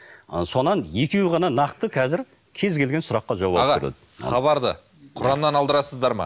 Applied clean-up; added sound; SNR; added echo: none; none; none; none.